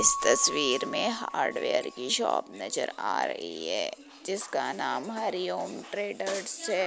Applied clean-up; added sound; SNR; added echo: none; Keyboard (musical) / Bell; 13 dB; none.